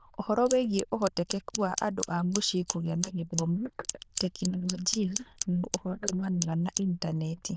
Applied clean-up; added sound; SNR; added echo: neural diffusion model UNIVERSE++.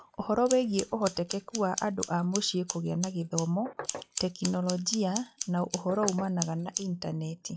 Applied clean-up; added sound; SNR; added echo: classical method log-MMSE.